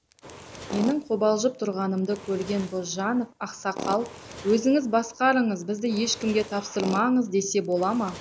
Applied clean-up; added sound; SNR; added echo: none; Fire + Tools; 15 dB; none.